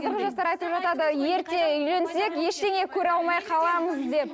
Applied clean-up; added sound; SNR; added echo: none; none; none; none.